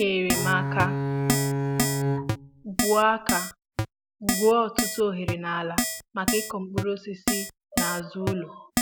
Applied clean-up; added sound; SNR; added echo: none; Keyboard (musical) + Bowed string instrument; 0 dB; none.